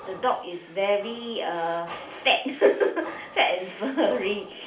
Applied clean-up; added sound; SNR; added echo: none; Breathing; 19 dB; reverberation time 0.4 s.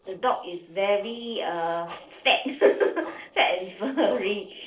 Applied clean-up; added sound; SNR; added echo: neural separator model SepFormer DNS4.